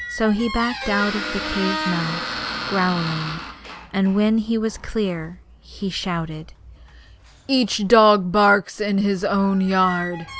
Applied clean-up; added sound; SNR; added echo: none; Squeak; 10 dB; none.